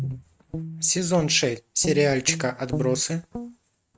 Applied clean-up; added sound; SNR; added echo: neural mask model RNNoise.